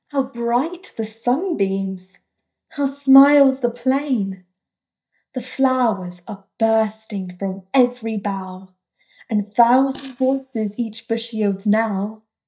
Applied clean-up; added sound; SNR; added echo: neural mask model DeepFilterNet 3.